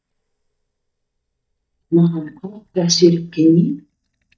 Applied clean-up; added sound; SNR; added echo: neural mask model DeepFilterNet 3.